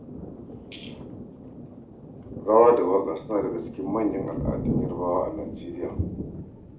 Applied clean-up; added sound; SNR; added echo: none; Thunder; 7 dB; reverberation time 0.4 s.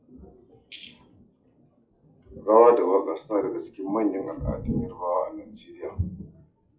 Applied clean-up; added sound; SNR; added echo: classical method WPE with log-MMSE.